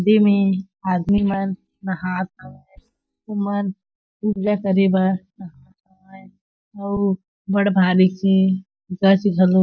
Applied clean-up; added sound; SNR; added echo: neural mask model DeepFilterNet 3.